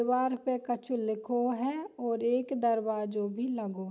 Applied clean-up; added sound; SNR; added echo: none; none; none; none.